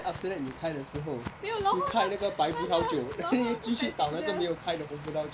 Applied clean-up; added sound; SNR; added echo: none; Bird vocalization, bird call, bird song + Walk, footsteps; 14 dB; none.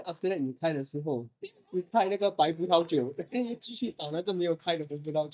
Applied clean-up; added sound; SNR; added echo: neural mask model DeepFilterNet 3.